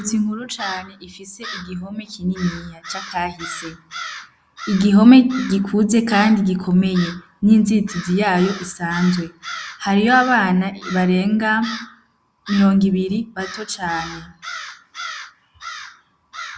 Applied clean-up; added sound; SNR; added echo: none; Crow; 16 dB; none.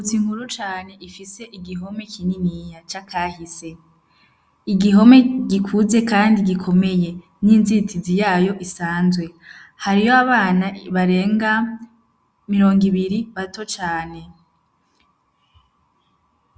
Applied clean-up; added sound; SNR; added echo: none; none; none; none.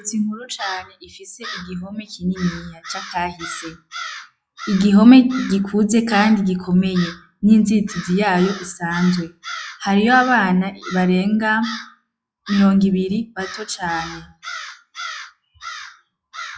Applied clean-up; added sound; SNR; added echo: classical method log-MMSE.